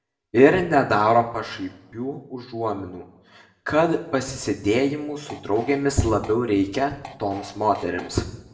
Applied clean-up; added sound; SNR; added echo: none; Fart; 19 dB; reverberation time 0.7 s.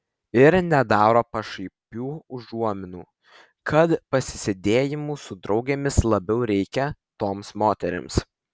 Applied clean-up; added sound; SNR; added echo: none; none; none; none.